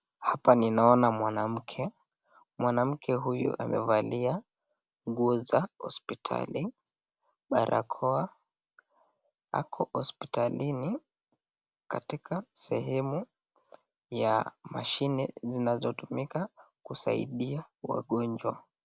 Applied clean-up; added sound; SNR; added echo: none; none; none; none.